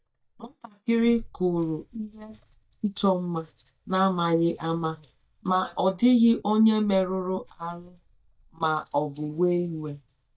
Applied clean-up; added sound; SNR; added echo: neural mask model DeepFilterNet 3.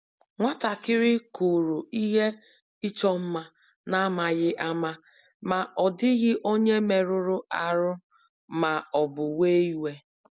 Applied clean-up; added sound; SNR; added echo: none; none; none; none.